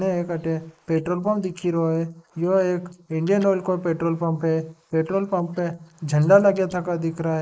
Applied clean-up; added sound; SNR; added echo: neural mask model Resemble Enhance denoiser.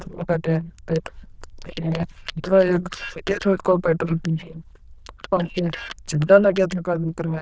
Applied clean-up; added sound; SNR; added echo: neural diffusion model UNIVERSE++.